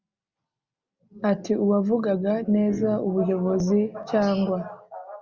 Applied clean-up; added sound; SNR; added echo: none; none; none; none.